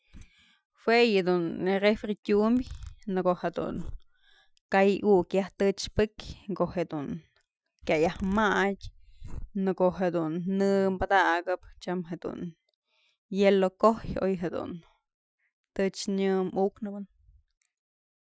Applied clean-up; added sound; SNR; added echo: classical method Wiener filter.